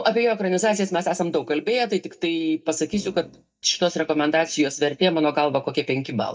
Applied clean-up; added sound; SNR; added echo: neural mask model DeepFilterNet 3.